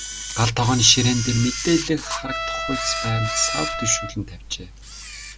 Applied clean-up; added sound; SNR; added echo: none; Trumpet + Camera; 6 dB; none.